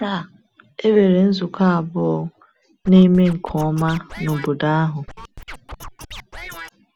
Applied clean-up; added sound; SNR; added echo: none; Scratching (performance technique); 16 dB; none.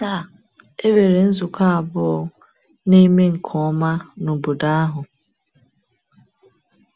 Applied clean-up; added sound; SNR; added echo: none; none; none; none.